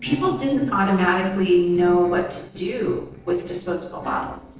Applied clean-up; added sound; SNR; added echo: neural separator model SepFormer DNS4.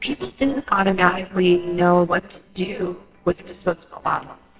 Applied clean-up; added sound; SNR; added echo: neural separator model SepFormer WHAMR!.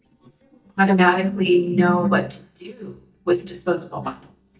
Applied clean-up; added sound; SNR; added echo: neural mask model DeepFilterNet 3.